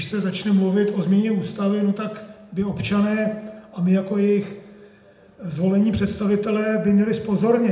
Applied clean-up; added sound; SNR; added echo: none; none; none; reverberation time 0.8 s.